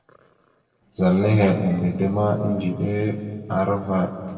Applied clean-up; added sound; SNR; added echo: neural separator model SepFormer DNS4.